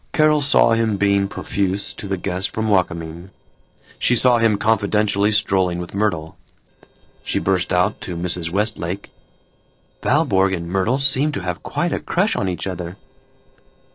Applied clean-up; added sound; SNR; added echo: neural separator model SepFormer DNS4.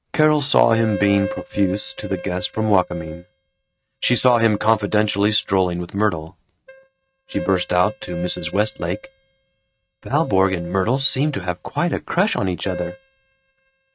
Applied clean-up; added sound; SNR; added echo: neural mask model RNNoise.